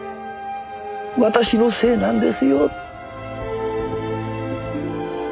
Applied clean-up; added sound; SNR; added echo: none; Writing; 20 dB; none.